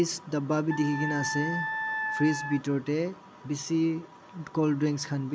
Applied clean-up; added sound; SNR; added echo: none; Wind instrument, woodwind instrument; 5 dB; none.